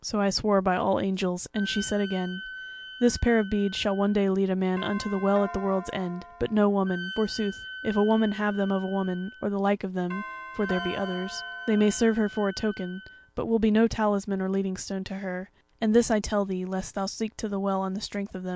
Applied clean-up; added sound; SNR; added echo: none; Doorbell + Wind instrument, woodwind instrument; 14 dB; none.